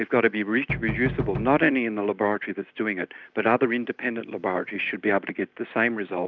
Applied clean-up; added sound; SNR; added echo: none; Knock; 7 dB; none.